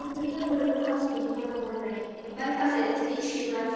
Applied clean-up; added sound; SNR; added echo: neural separator model SepFormer DNS4.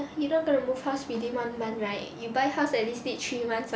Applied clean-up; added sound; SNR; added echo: none; none; none; none.